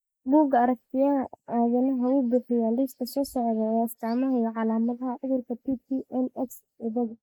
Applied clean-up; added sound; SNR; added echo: neural mask model Resemble Enhance denoiser.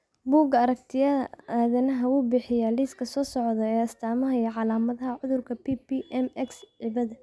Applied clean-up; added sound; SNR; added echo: none; none; none; none.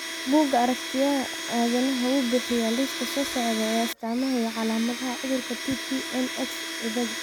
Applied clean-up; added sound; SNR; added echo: none; Domestic sounds, home sounds; 6 dB; none.